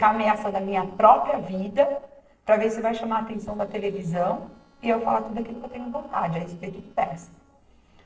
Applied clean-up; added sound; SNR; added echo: neural separator model SepFormer DNS4.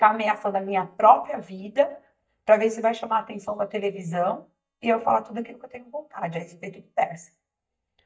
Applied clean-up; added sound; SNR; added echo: neural mask model DeepFilterNet 3.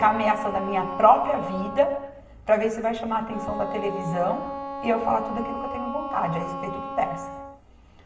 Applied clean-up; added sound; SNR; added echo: none; Wind instrument, woodwind instrument; 9 dB; reverberation time 1.0 s.